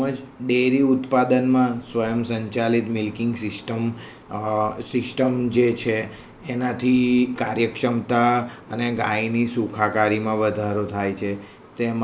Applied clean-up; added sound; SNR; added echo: none; none; none; none.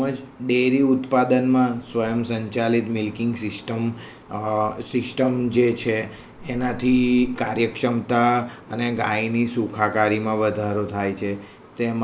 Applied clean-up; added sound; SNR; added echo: none; Meow; 16 dB; none.